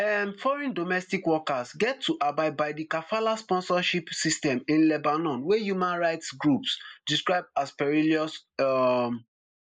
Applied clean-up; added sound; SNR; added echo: neural mask model Resemble Enhance denoiser.